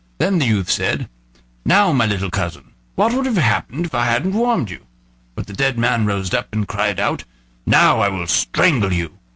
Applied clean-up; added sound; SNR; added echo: none; none; none; none.